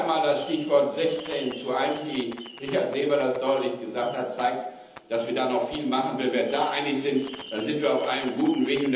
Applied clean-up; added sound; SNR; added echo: none; Fireworks; 19 dB; reverberation time 0.9 s.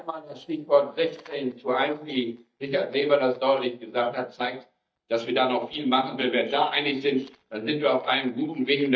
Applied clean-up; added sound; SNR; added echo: neural mask model DeepFilterNet 3.